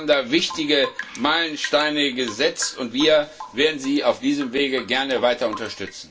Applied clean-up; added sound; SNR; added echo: none; Drip / Rain; 17 dB; reverberation time 0.2 s.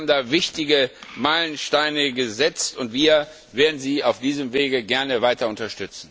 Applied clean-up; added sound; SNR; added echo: none; none; none; none.